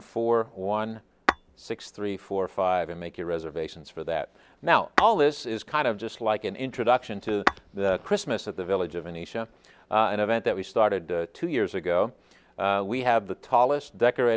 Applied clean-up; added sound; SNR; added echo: none; Tap / Glass; 6 dB; none.